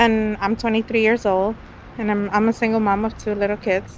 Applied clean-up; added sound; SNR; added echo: none; none; none; none.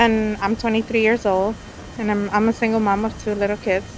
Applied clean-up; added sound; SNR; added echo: none; Mechanisms; 19 dB; none.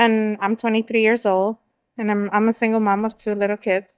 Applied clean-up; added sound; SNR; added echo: neural mask model DeepFilterNet 3.